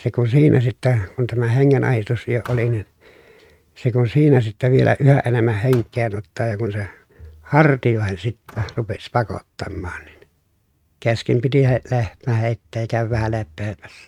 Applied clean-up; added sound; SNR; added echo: neural mask model RNNoise.